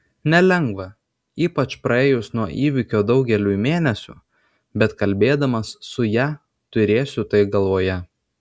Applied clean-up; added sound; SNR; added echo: none; none; none; none.